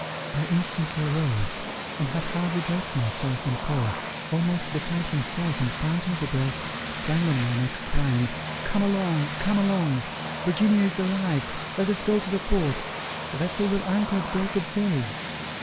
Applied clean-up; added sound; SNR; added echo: none; Vehicle; 6 dB; none.